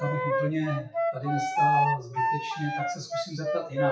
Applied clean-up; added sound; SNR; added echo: classical method WPE with log-MMSE.